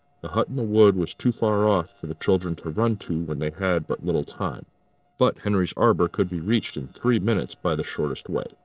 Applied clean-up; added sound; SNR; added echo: neural separator model SepFormer DNS4.